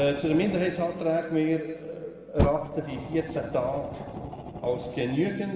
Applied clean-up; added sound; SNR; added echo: none; Fire; 8 dB; reverberation time 1.5 s.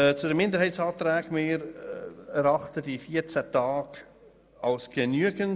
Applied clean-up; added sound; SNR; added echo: none; none; none; none.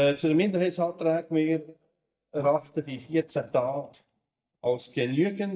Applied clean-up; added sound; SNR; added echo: neural mask model DeepFilterNet 3.